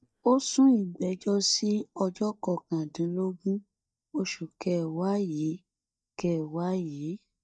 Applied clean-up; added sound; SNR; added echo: neural mask model DeepFilterNet 3.